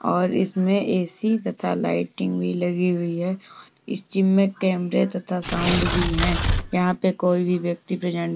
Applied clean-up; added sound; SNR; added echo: none; Tearing; 1 dB; none.